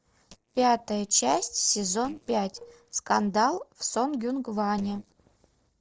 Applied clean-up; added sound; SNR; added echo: neural separator model SepFormer DNS4.